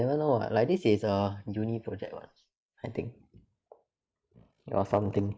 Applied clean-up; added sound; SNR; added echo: neural mask model Resemble Enhance denoiser.